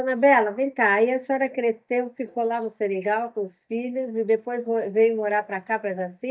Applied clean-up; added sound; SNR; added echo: neural mask model DeepFilterNet 3.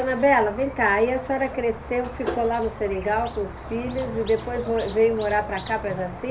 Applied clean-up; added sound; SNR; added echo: none; Squeak; 11 dB; reverberation time 0.3 s.